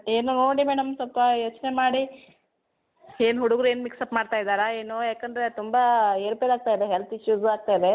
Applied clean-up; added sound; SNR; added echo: none; none; none; none.